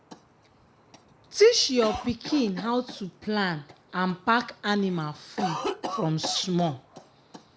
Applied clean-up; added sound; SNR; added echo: none; Cough; 12 dB; none.